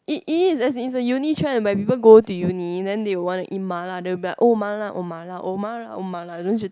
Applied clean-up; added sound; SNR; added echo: none; none; none; none.